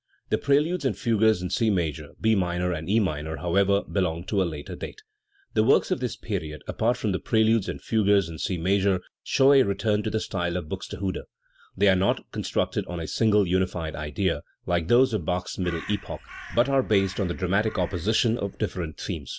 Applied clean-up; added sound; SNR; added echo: none; Crow; 18 dB; none.